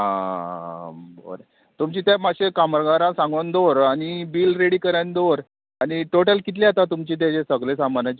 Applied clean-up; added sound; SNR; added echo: none; none; none; none.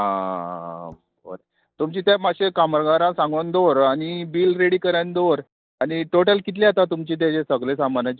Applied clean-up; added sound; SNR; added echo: neural mask model DeepFilterNet 3.